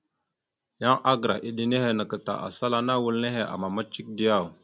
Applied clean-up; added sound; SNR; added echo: none; none; none; none.